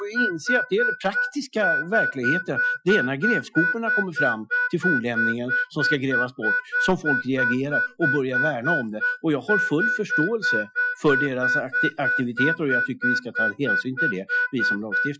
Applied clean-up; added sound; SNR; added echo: classical method Wiener filter.